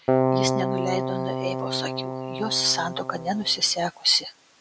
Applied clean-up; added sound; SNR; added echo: none; Keyboard (musical); -1 dB; none.